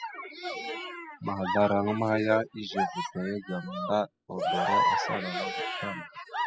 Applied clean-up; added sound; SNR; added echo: classical method spectral subtraction.